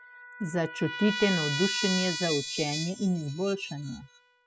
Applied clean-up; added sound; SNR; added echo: classical method spectral subtraction.